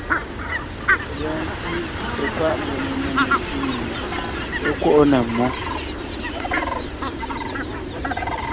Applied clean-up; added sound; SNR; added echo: none; Fowl; 0 dB; none.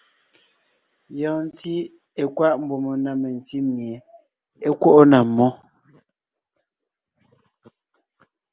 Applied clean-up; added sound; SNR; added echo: none; none; none; none.